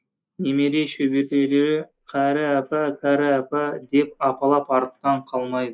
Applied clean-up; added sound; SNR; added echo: neural mask model Resemble Enhance denoiser.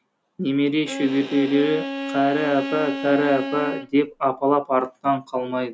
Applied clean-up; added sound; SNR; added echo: none; Bowed string instrument; 8 dB; none.